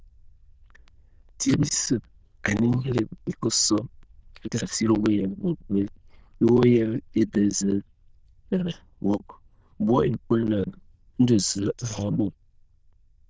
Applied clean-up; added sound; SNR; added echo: neural diffusion model UNIVERSE++.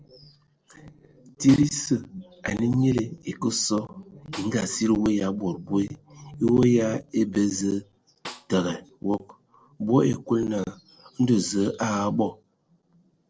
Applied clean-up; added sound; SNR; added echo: neural separator model SepFormer DNS4.